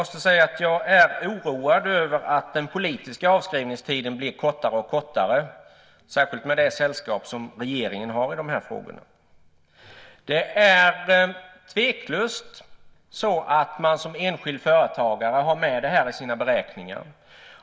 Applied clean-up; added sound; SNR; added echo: none; none; none; none.